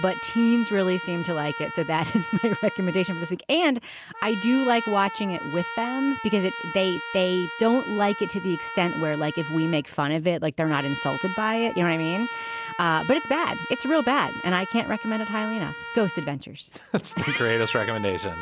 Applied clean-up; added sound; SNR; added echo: none; Trumpet; 10 dB; none.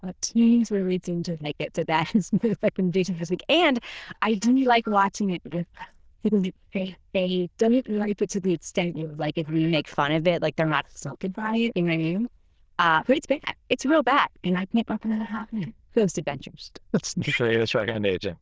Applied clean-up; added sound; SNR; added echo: neural diffusion model UNIVERSE++.